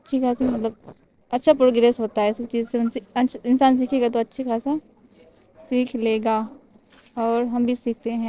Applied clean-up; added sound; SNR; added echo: neural separator model SepFormer DNS4.